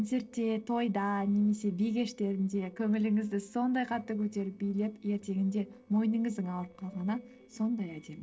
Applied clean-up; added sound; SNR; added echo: neural separator model SepFormer DNS4.